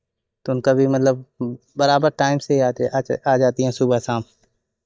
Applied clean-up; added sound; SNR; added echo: neural mask model DeepFilterNet 3.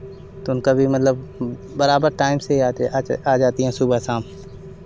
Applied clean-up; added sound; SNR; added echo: none; Rain; 17 dB; none.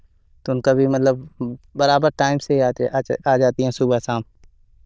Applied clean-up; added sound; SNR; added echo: neural diffusion model UNIVERSE++.